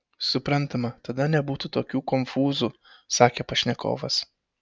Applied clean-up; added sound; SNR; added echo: none; none; none; none.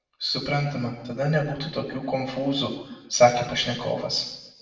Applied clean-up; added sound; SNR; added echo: none; none; none; reverberation time 1.0 s.